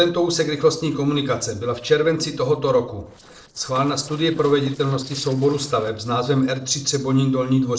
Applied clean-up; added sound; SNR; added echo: neural separator model SepFormer DNS4.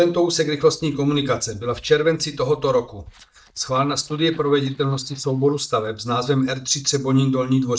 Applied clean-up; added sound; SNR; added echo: neural mask model DeepFilterNet 3.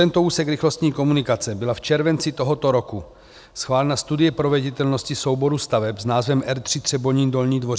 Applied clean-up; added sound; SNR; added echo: none; none; none; none.